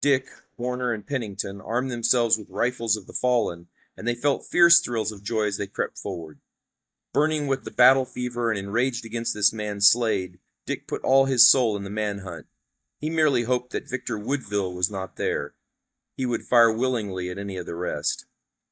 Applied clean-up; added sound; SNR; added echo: neural mask model DeepFilterNet 3.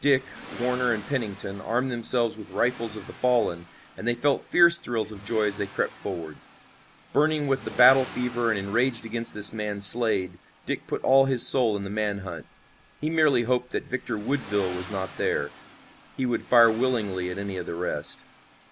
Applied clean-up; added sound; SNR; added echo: none; Accelerating, revving, vroom; 20 dB; none.